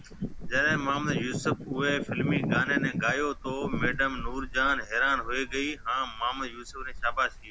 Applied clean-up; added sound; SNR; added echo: none; Wind; 11 dB; none.